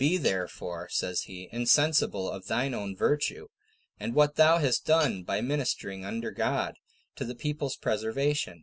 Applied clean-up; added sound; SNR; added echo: none; Cutlery, silverware; 19 dB; none.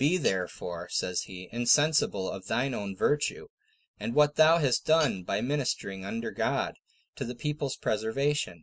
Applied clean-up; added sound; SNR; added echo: neural mask model Resemble Enhance denoiser.